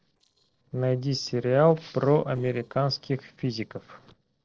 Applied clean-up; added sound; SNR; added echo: neural separator model SepFormer DNS4.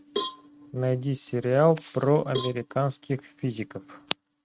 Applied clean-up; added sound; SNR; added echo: neural mask model RNNoise.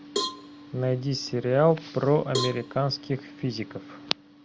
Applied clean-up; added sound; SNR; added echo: none; Cowbell; 10 dB; none.